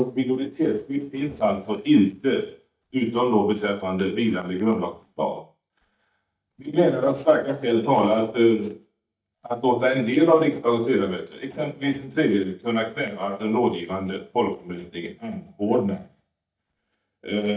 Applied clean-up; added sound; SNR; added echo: neural mask model DeepFilterNet 3.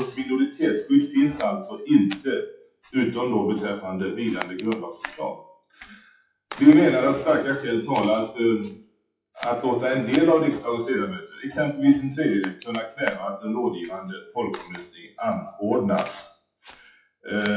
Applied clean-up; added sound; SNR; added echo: classical method WPE with log-MMSE.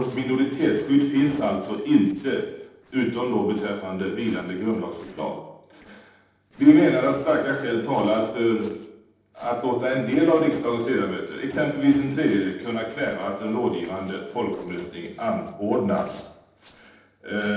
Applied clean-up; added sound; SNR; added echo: neural separator model SepFormer DNS4.